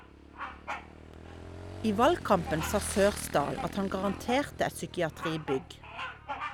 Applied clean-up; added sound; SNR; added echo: none; Bird vocalization, bird call, bird song + Motorcycle / Engine; 9 dB; none.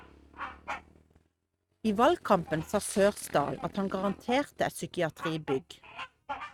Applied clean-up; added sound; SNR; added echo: neural mask model RNNoise.